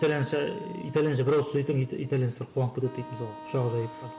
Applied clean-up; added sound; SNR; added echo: none; Wind instrument, woodwind instrument; 17 dB; none.